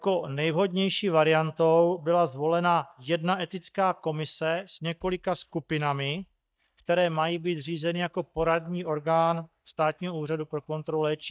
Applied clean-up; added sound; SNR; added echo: neural mask model DeepFilterNet 3.